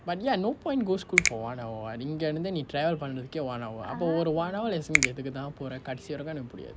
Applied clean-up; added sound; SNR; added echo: none; Finger snapping; 0 dB; none.